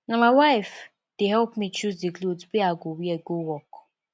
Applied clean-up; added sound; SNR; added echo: none; none; none; none.